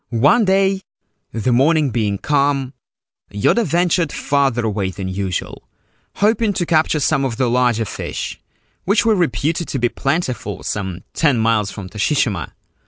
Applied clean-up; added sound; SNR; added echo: none; none; none; none.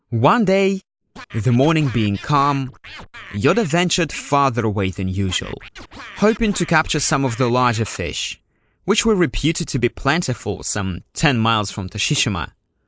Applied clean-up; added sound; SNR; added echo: neural mask model Resemble Enhance denoiser.